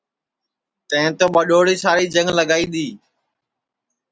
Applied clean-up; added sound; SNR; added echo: none; none; none; none.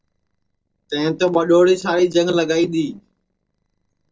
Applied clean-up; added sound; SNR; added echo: neural separator model SepFormer DNS4.